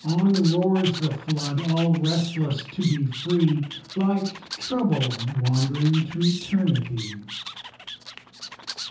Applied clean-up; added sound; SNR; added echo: none; Animal; 12 dB; reverberation time 0.6 s.